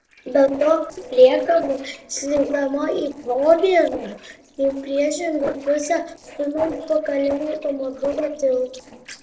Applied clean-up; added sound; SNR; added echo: neural separator model SepFormer DNS4.